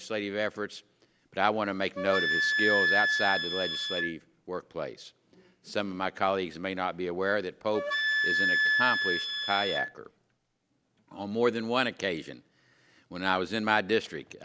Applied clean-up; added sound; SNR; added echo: none; Wind instrument, woodwind instrument; -2 dB; none.